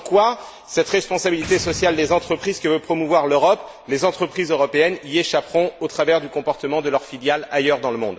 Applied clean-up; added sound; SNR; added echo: none; Boom; 19 dB; none.